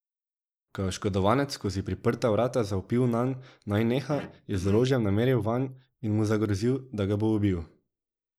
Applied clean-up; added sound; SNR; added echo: neural mask model Resemble Enhance denoiser.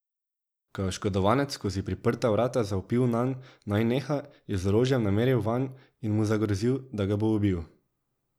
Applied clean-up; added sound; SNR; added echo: none; none; none; none.